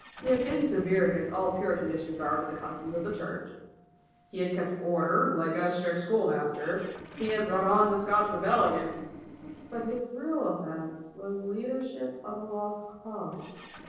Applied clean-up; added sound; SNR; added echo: neural separator model SepFormer DNS4.